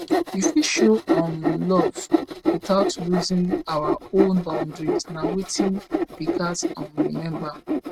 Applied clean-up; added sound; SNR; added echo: neural mask model RNNoise.